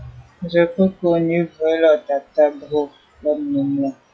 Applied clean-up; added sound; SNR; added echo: classical method log-MMSE.